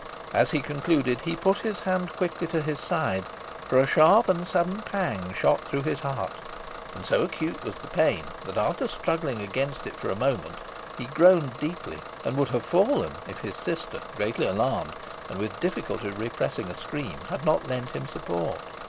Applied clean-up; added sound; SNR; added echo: none; Bus / Engine; 12 dB; none.